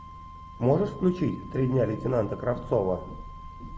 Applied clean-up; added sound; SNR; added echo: none; Wind instrument, woodwind instrument; 18 dB; none.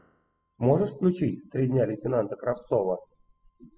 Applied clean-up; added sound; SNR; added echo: classical method spectral subtraction.